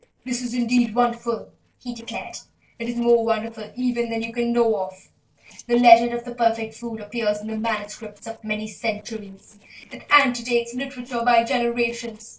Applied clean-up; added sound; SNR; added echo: neural separator model SepFormer DNS4.